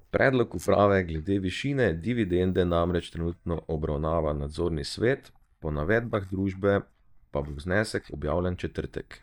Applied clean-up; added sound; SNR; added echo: neural mask model DeepFilterNet 3.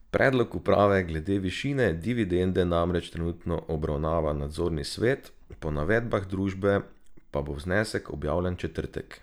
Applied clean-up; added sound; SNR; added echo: none; none; none; none.